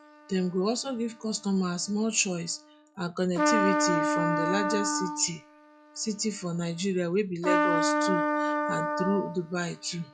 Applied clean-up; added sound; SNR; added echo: classical method log-MMSE.